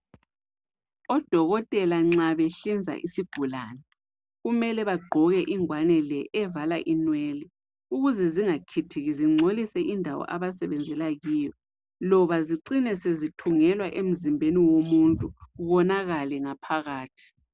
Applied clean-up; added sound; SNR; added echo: none; none; none; none.